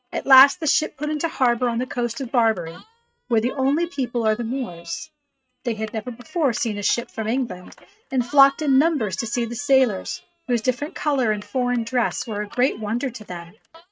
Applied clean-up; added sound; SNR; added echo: neural mask model RNNoise.